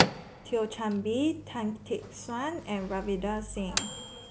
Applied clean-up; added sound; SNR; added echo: none; Microwave oven / Bell; 3 dB; none.